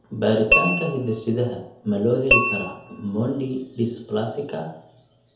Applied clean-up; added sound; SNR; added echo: none; Tap / Glass; 0 dB; reverberation time 2.1 s.